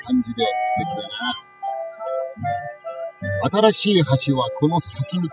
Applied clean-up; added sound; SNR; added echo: classical method spectral subtraction.